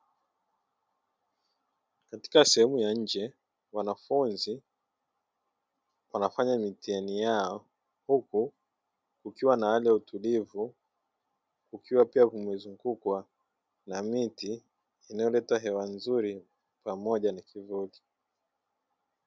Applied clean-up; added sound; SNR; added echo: none; none; none; none.